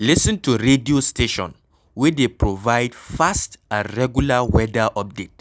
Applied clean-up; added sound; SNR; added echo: none; none; none; none.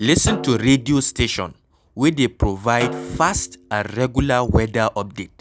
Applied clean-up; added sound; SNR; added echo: none; Snare drum; 15 dB; none.